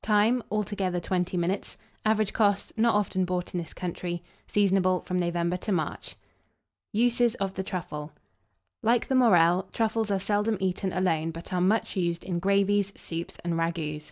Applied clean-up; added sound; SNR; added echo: none; none; none; none.